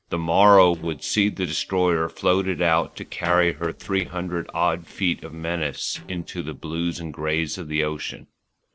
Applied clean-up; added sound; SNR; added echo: neural separator model SepFormer DNS4.